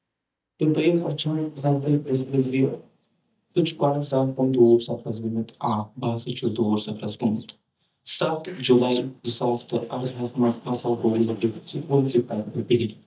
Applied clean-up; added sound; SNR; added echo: neural mask model DeepFilterNet 3.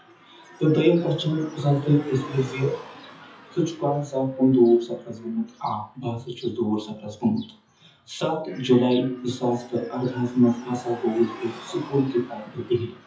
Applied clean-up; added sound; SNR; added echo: classical method WPE with log-MMSE.